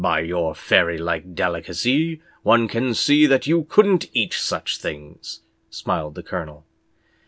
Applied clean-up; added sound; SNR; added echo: none; none; none; none.